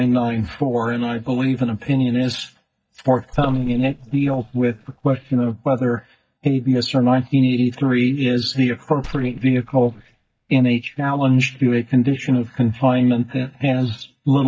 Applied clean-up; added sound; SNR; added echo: neural mask model DeepFilterNet 3.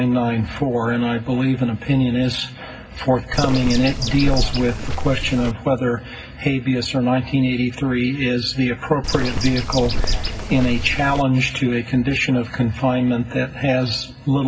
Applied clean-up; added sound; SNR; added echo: none; Bird; 2 dB; reverberation time 0.4 s.